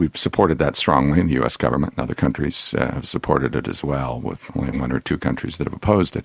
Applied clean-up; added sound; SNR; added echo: none; none; none; none.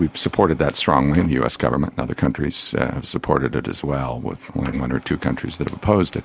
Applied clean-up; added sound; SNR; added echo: none; Fire; 19 dB; none.